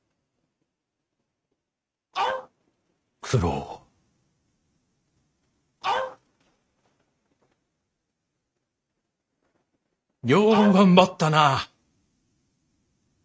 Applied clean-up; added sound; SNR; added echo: neural mask model RNNoise.